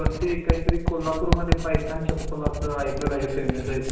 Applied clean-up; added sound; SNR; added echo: none; Writing; -2 dB; reverberation time 0.9 s.